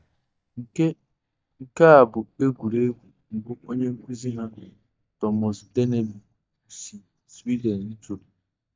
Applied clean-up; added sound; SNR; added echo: neural mask model DeepFilterNet 3.